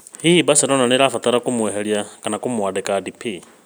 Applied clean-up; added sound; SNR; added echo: none; none; none; none.